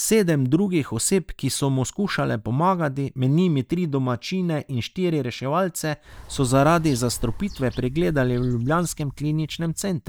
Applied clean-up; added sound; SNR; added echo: neural mask model DeepFilterNet 3.